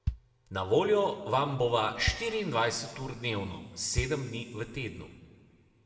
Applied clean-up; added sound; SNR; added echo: none; Bass drum; 10 dB; reverberation time 1.6 s.